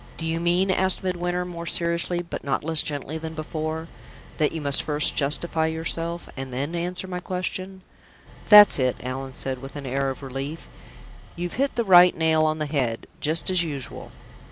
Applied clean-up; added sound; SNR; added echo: none; Idling; 20 dB; none.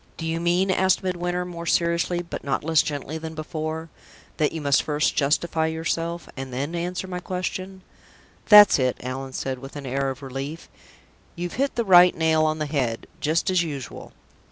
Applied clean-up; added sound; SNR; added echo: none; none; none; none.